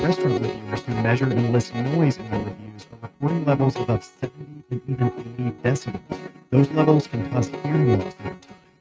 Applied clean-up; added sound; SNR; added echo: neural mask model RNNoise.